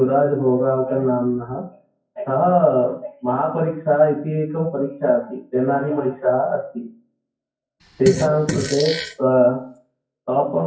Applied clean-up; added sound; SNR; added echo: classical method WPE with log-MMSE.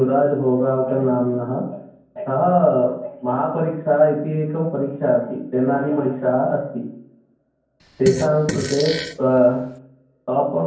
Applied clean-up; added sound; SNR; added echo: none; Fart; 9 dB; reverberation time 0.9 s.